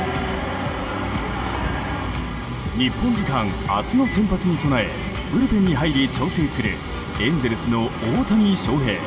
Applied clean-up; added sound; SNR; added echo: none; none; none; reverberation time 2.8 s.